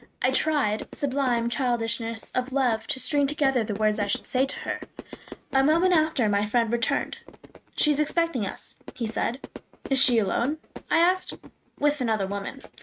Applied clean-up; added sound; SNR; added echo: neural mask model RNNoise.